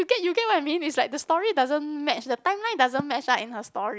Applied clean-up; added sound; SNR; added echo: none; none; none; none.